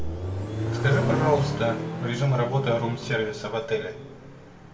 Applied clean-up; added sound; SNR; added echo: none; Accelerating, revving, vroom; 3 dB; reverberation time 1.4 s.